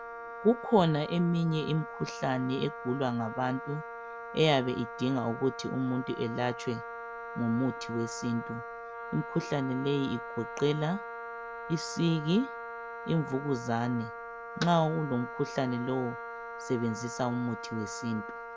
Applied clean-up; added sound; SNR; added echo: none; Wind instrument, woodwind instrument; 10 dB; none.